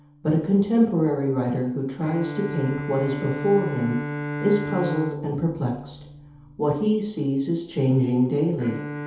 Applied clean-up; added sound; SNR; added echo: none; Bowed string instrument; 10 dB; reverberation time 0.8 s.